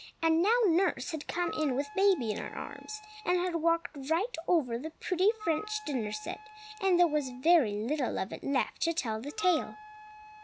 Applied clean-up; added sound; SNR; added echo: none; Wind instrument, woodwind instrument; 18 dB; none.